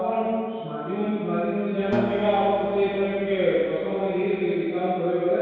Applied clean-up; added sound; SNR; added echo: none; Acoustic guitar; 11 dB; reverberation time 2.0 s.